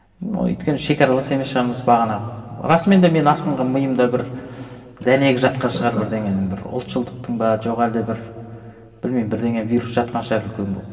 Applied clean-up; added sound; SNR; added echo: none; none; none; reverberation time 2.4 s.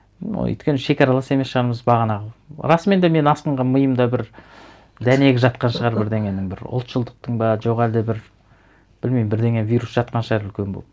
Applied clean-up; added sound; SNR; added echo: none; none; none; none.